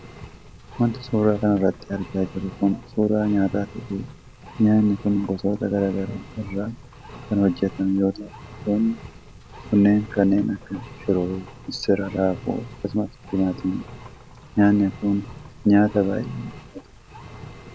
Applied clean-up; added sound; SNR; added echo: none; Engine; 17 dB; none.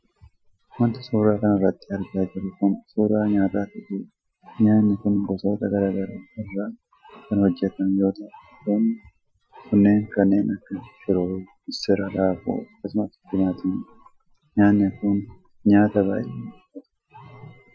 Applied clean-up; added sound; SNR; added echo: classical method Wiener filter.